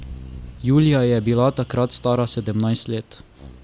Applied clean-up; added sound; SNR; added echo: none; Bird vocalization, bird call, bird song; 19 dB; none.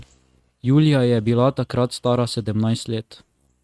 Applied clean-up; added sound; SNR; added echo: neural mask model RNNoise.